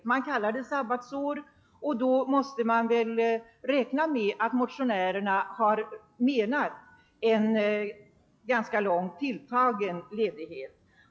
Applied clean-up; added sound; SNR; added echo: classical method log-MMSE.